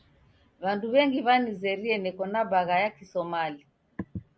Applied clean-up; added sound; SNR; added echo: none; none; none; none.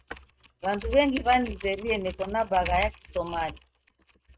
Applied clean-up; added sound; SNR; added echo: neural mask model RNNoise.